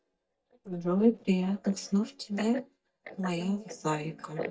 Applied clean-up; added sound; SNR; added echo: neural mask model DeepFilterNet 3.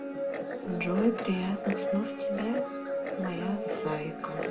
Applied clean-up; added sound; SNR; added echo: none; Guitar; 2 dB; reverberation time 0.2 s.